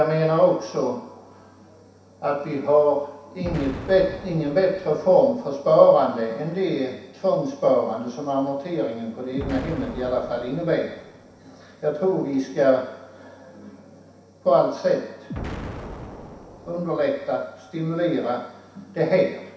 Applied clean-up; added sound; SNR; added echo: none; Explosion; 17 dB; reverberation time 0.7 s.